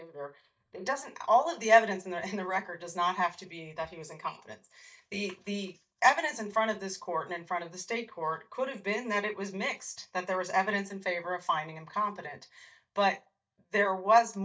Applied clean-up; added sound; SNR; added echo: neural mask model DeepFilterNet 3.